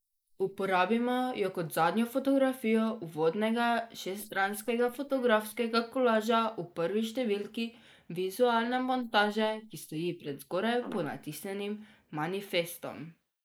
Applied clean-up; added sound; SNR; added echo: neural mask model Resemble Enhance denoiser.